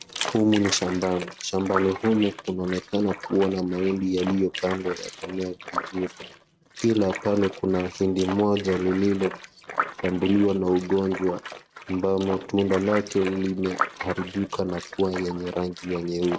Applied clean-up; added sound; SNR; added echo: neural mask model RNNoise.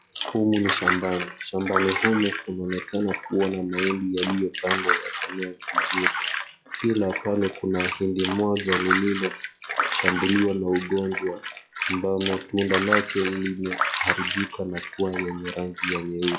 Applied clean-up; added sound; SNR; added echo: classical method log-MMSE.